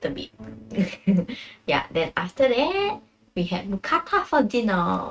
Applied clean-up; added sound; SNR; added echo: neural mask model RNNoise.